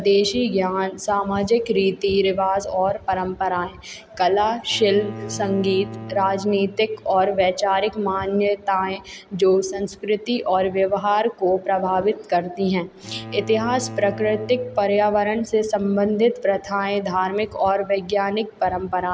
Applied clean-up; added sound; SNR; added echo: none; Bowed string instrument; 15 dB; none.